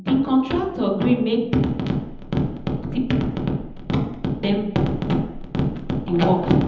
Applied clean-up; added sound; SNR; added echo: none; none; none; reverberation time 0.8 s.